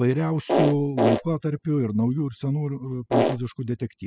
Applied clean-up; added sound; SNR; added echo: classical method spectral subtraction.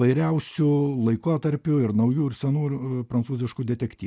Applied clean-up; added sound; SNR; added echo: none; none; none; none.